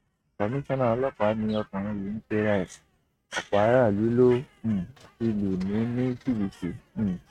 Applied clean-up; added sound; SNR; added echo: neural mask model RNNoise.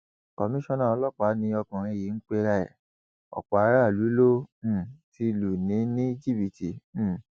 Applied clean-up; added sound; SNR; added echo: none; none; none; none.